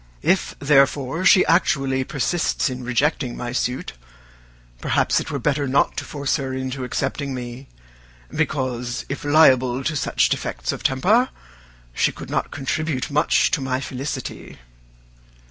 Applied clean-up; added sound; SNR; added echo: none; none; none; none.